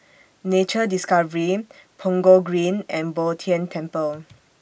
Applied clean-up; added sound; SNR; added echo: none; none; none; none.